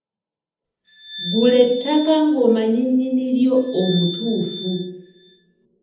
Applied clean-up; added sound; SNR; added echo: none; Glass; 13 dB; reverberation time 0.8 s.